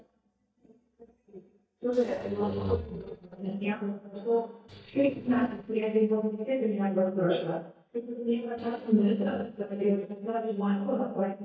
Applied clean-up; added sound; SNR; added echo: neural mask model DeepFilterNet 3.